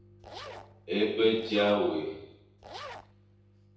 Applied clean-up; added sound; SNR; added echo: neural separator model SepFormer DNS4.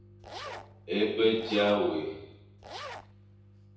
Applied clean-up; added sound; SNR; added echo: none; Zipper (clothing); 14 dB; reverberation time 0.9 s.